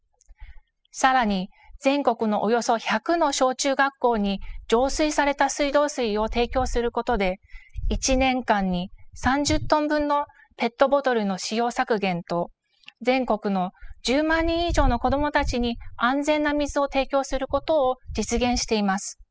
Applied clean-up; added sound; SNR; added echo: classical method spectral subtraction.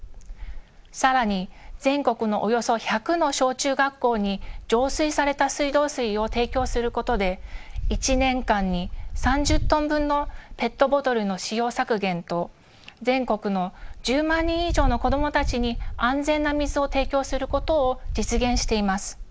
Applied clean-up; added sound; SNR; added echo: none; Wind; 7 dB; none.